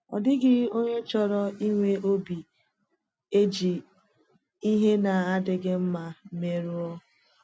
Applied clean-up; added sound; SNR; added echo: none; none; none; none.